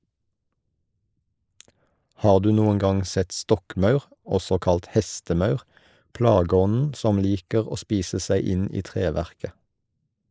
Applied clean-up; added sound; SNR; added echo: neural mask model Resemble Enhance denoiser.